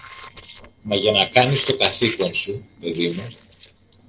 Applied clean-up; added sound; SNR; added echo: neural separator model SepFormer DNS4.